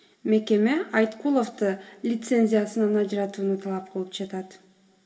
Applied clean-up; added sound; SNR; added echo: none; none; none; reverberation time 1.0 s.